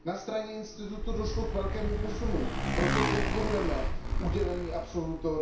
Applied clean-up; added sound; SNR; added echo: none; Motorcycle; -2 dB; reverberation time 0.6 s.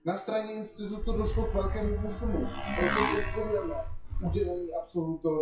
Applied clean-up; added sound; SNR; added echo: classical method WPE with log-MMSE.